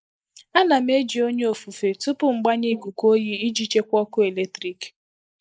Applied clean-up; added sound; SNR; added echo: neural mask model Resemble Enhance denoiser.